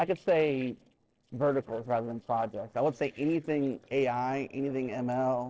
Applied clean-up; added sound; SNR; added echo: neural separator model SepFormer DNS4.